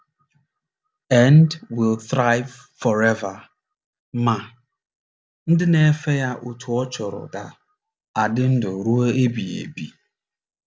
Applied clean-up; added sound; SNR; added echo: none; none; none; none.